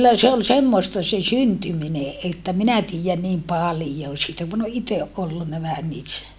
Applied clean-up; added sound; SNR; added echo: none; none; none; none.